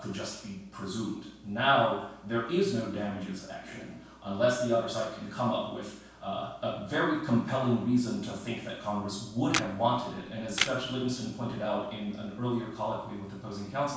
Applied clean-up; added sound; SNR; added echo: none; Camera; 5 dB; reverberation time 0.7 s.